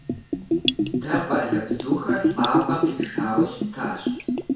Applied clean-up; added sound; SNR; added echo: none; Bathtub (filling or washing) / Gurgling; -4 dB; reverberation time 0.5 s.